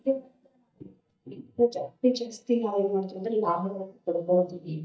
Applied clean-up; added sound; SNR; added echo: neural mask model DeepFilterNet 3.